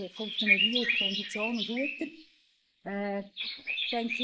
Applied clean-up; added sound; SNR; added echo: neural mask model Resemble Enhance denoiser.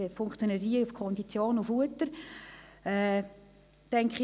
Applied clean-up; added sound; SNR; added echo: none; none; none; none.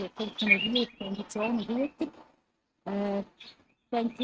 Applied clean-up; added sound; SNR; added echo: neural mask model RNNoise.